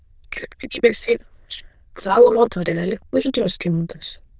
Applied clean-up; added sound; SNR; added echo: neural diffusion model UNIVERSE++.